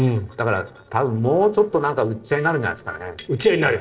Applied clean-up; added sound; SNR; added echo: neural separator model SepFormer DNS4.